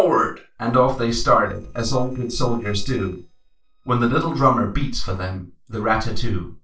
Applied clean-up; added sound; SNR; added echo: neural separator model SepFormer DNS4.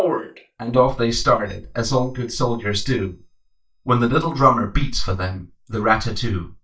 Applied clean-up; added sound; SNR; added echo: neural mask model DeepFilterNet 3.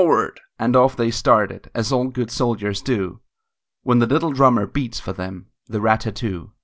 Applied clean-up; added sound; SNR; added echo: none; none; none; none.